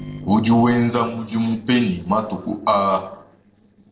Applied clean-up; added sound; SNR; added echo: neural separator model SepFormer DNS4.